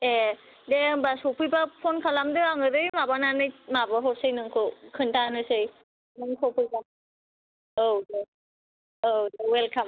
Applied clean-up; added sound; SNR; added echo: none; none; none; none.